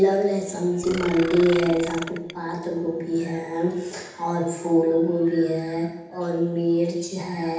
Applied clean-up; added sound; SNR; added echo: none; Burping, eructation; 11 dB; reverberation time 0.8 s.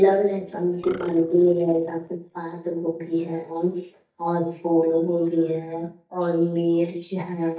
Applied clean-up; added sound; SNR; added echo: neural mask model DeepFilterNet 3.